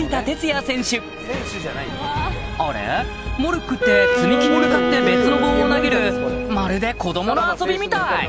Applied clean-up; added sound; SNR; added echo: none; Wind instrument, woodwind instrument; -1 dB; none.